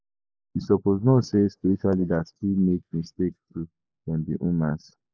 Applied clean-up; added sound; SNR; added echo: neural mask model Resemble Enhance denoiser.